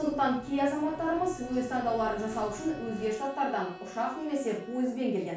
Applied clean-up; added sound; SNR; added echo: none; Bowed string instrument; 17 dB; reverberation time 0.3 s.